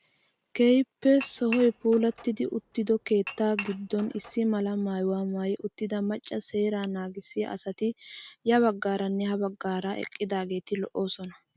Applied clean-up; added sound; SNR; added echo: none; Dishes, pots, and pans / Chink, clink; 15 dB; none.